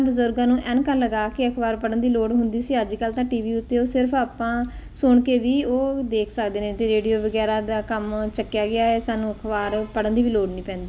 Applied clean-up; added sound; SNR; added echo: none; none; none; none.